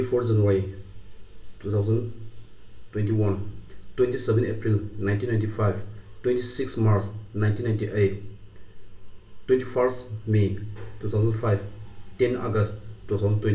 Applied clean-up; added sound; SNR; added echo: none; none; none; reverberation time 0.2 s.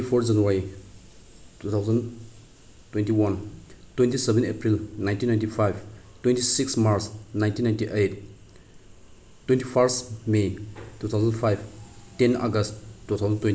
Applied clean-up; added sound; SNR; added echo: none; none; none; none.